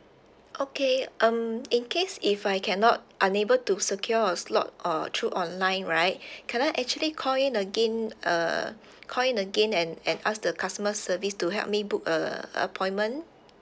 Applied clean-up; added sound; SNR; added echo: none; none; none; none.